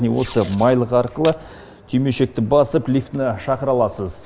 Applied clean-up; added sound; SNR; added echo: none; Packing tape, duct tape; 20 dB; none.